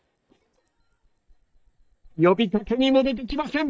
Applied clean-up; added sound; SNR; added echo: neural mask model DeepFilterNet 3.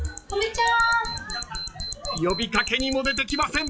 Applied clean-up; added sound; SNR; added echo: classical method log-MMSE.